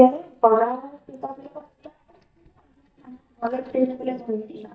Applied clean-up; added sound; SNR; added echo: neural mask model DeepFilterNet 3.